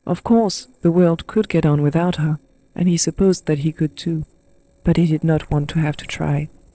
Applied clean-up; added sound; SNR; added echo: neural separator model SepFormer DNS4.